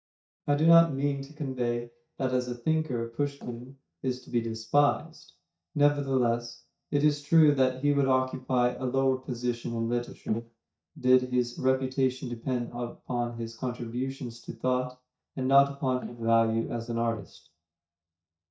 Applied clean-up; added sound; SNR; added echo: neural mask model DeepFilterNet 3.